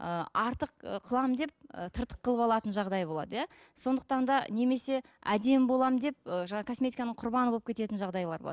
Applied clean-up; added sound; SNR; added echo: none; none; none; none.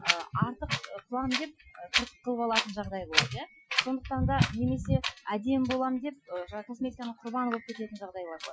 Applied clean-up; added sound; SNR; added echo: classical method Wiener filter.